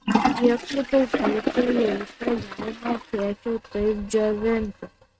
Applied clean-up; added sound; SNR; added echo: neural mask model RNNoise.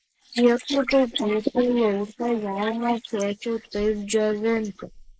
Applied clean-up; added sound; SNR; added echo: neural mask model Resemble Enhance denoiser.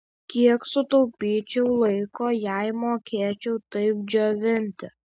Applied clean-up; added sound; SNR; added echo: none; none; none; none.